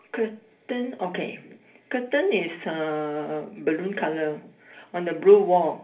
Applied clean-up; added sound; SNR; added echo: none; none; none; reverberation time 0.3 s.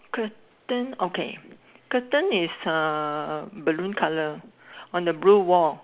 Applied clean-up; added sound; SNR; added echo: none; none; none; none.